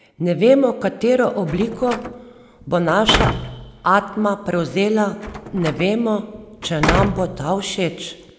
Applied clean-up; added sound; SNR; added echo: none; Slam; 7 dB; none.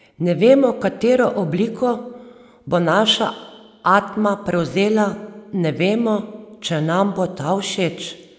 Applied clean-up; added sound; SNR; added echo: none; none; none; none.